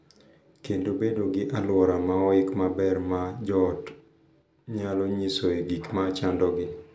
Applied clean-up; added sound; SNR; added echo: none; none; none; none.